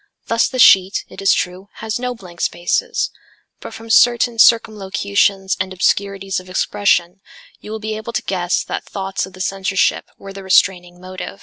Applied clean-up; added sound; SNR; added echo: none; none; none; none.